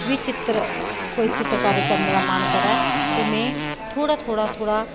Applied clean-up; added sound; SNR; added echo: none; Motorcycle + Fart; 1 dB; none.